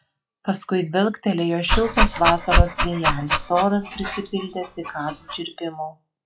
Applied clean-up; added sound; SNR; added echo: classical method log-MMSE.